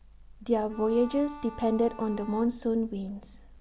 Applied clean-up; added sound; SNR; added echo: none; Bowed string instrument; 17 dB; none.